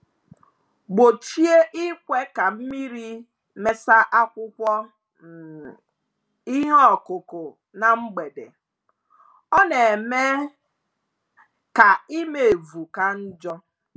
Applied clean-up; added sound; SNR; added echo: none; none; none; none.